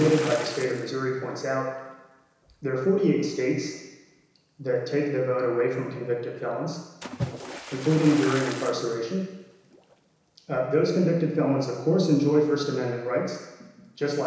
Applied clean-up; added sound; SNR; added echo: none; Splash, splatter; 16 dB; reverberation time 1.0 s.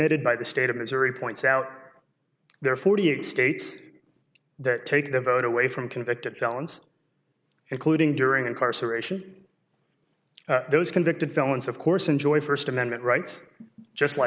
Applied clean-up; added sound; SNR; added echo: none; none; none; none.